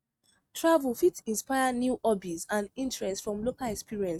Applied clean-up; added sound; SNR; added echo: neural mask model RNNoise.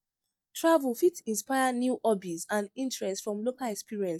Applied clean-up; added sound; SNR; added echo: neural mask model DeepFilterNet 3.